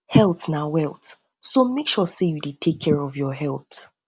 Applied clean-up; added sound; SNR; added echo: none; none; none; none.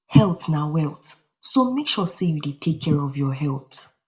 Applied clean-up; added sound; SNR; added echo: none; none; none; reverberation time 0.3 s.